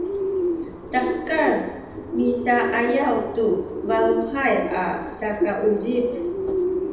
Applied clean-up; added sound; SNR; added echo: none; Bird; 3 dB; reverberation time 0.9 s.